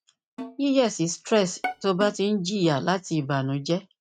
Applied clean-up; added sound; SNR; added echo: neural mask model RNNoise.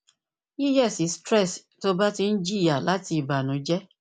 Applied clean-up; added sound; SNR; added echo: none; none; none; none.